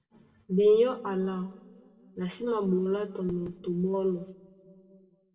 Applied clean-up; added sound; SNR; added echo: none; none; none; reverberation time 1.4 s.